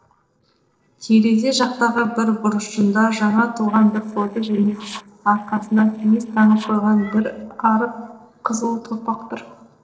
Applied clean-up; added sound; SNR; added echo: neural separator model SepFormer DNS4.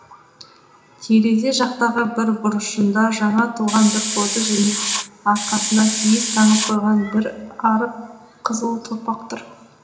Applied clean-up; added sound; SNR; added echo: none; Hiss; 3 dB; reverberation time 0.8 s.